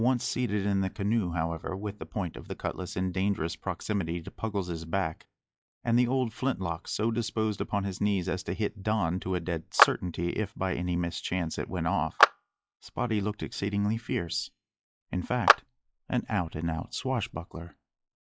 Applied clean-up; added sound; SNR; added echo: classical method log-MMSE.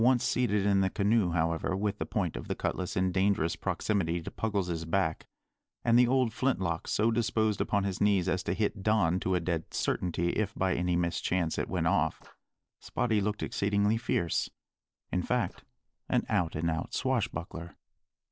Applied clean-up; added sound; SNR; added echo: neural separator model SepFormer DNS4.